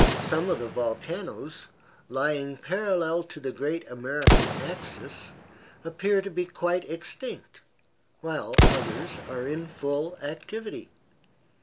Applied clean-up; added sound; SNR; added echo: none; Explosion; -2 dB; none.